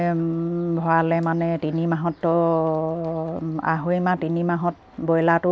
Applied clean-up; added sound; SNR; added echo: none; none; none; none.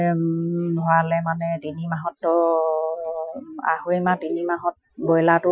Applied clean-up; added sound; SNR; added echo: classical method Wiener filter.